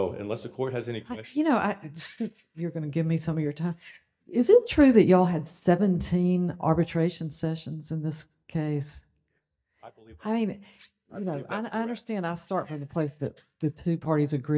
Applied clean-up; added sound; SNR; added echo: neural mask model DeepFilterNet 3.